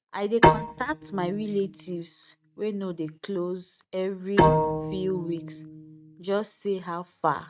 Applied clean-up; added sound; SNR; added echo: neural mask model RNNoise.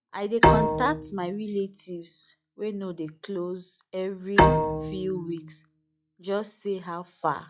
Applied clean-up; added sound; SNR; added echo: classical method log-MMSE.